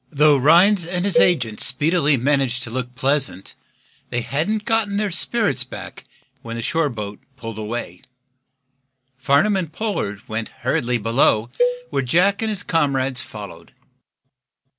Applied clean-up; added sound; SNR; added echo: none; Cowbell; 5 dB; none.